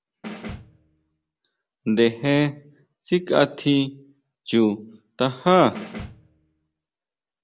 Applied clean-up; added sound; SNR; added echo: none; Snare drum; 15 dB; none.